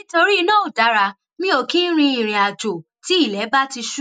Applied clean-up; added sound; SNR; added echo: none; none; none; none.